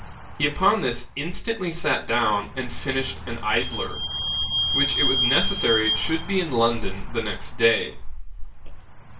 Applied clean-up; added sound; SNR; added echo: none; Squeak / Vehicle; 5 dB; reverberation time 0.3 s.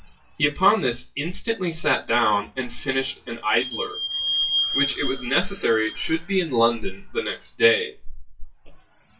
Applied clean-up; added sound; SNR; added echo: classical method WPE with log-MMSE.